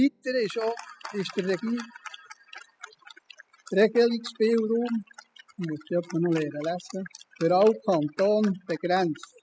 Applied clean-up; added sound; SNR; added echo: classical method spectral subtraction.